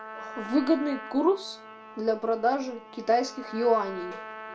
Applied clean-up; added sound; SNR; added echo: none; Trumpet; 14 dB; reverberation time 0.2 s.